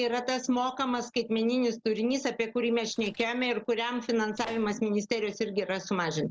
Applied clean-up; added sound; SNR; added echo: neural separator model SepFormer DNS4.